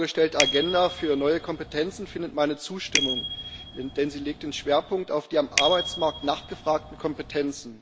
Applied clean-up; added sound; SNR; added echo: none; Bicycle bell; 6 dB; none.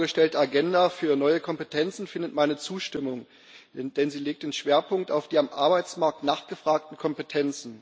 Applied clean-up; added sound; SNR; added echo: none; none; none; none.